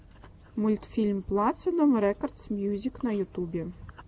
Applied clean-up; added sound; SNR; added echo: none; none; none; none.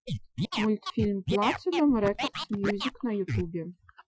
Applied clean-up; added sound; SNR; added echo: classical method Wiener filter.